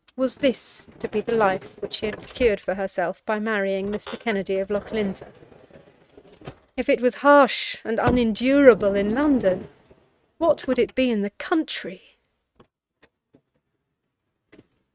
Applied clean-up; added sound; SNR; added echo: neural mask model RNNoise.